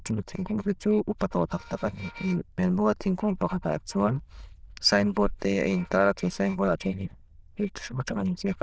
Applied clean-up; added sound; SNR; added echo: neural diffusion model UNIVERSE++.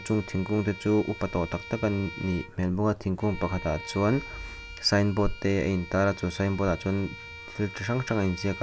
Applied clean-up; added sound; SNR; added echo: none; Bowed string instrument; 15 dB; none.